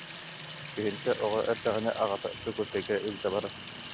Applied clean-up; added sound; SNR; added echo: none; Sink (filling or washing) / Water tap, faucet; 8 dB; none.